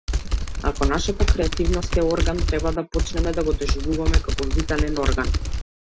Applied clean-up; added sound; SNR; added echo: none; Typing; -4 dB; none.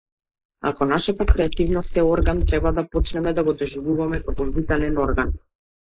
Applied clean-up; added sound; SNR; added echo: neural mask model Resemble Enhance denoiser.